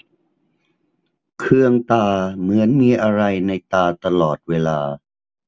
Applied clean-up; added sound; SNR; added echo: none; none; none; none.